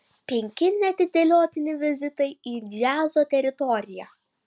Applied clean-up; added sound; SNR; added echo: none; none; none; none.